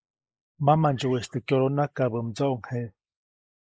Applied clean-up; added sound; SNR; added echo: neural mask model Resemble Enhance denoiser.